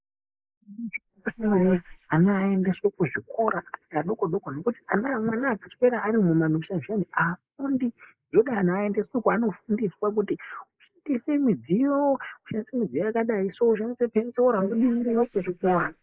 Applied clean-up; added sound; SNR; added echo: neural mask model Resemble Enhance denoiser.